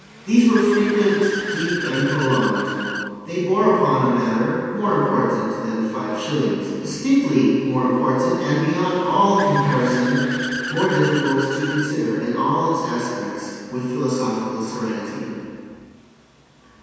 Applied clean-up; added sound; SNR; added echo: none; Accelerating, revving, vroom / Car; 13 dB; reverberation time 2.1 s.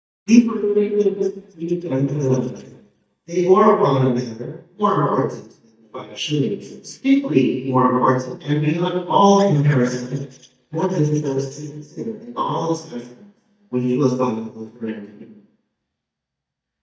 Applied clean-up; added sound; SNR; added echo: neural mask model DeepFilterNet 3.